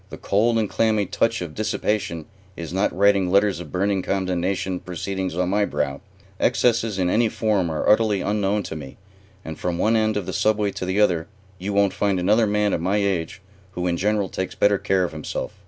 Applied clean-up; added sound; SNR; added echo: none; none; none; none.